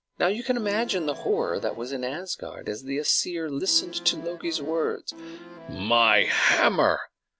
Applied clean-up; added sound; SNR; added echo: none; Accordion; 16 dB; none.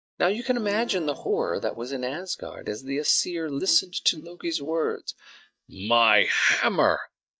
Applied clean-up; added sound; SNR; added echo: neural mask model DeepFilterNet 3.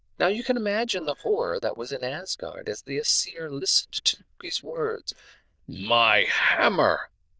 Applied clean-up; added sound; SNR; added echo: neural diffusion model UNIVERSE++.